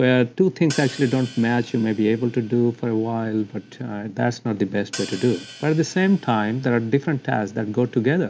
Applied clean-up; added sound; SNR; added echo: none; Hi-hat; 19 dB; none.